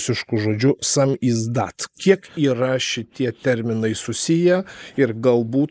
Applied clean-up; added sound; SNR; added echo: neural mask model Resemble Enhance denoiser.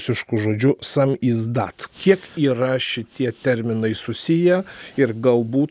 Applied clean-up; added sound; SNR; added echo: none; none; none; none.